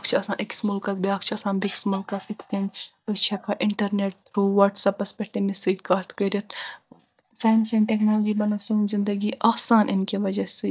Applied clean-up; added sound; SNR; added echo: neural mask model DeepFilterNet 3.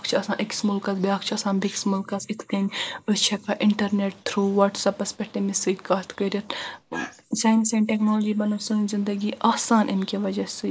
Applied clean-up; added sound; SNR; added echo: neural mask model Resemble Enhance denoiser.